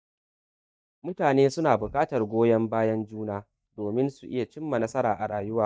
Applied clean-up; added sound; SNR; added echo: neural mask model DeepFilterNet 3.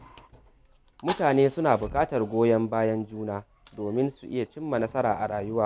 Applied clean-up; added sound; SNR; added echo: none; Fire; 17 dB; none.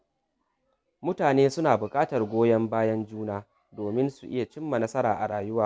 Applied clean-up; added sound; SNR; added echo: none; none; none; none.